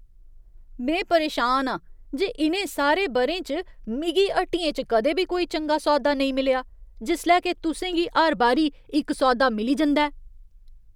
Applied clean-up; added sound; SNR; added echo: none; none; none; none.